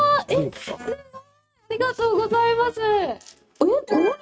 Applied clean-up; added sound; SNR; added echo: neural mask model RNNoise.